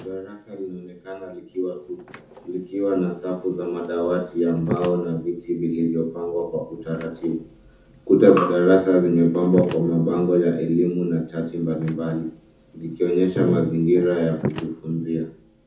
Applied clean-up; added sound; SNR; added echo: none; Slam; 17 dB; reverberation time 0.7 s.